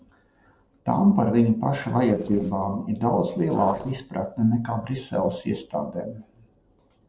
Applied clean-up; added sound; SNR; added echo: neural separator model SepFormer DNS4.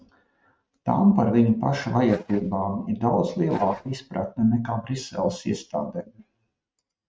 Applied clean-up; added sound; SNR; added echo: neural mask model RNNoise.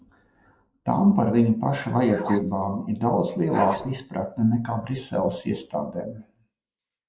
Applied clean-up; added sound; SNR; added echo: neural mask model Resemble Enhance denoiser.